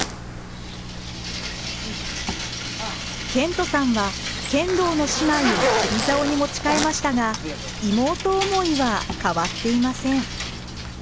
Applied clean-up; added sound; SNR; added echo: none; Zipper (clothing); 6 dB; none.